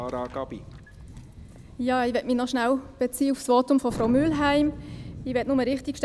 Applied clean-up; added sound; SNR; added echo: none; Thunder; 15 dB; none.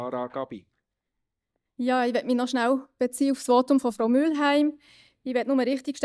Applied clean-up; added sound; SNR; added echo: neural mask model DeepFilterNet 3.